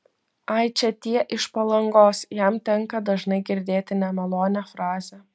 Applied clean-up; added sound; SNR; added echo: none; none; none; none.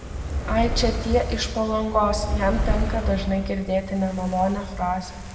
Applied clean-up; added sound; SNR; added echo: none; Fire; 3 dB; reverberation time 1.8 s.